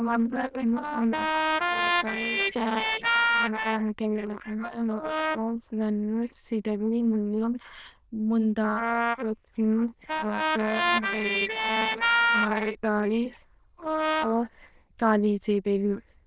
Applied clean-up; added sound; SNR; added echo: neural diffusion model UNIVERSE++.